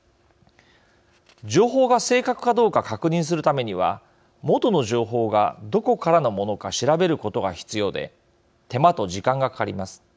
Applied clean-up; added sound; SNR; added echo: none; none; none; none.